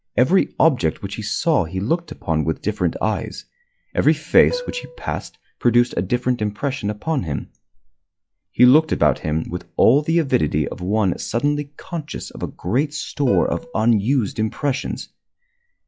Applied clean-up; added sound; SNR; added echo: classical method log-MMSE.